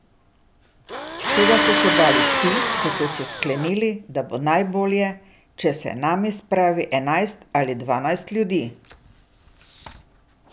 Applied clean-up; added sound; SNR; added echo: none; Tools; -3 dB; none.